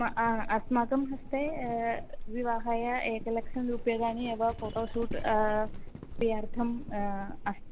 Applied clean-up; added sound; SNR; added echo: none; Livestock, farm animals, working animals; 5 dB; none.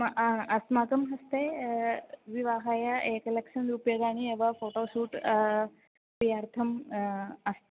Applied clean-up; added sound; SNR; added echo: none; none; none; none.